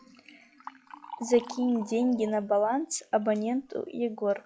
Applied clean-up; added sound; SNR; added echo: classical method log-MMSE.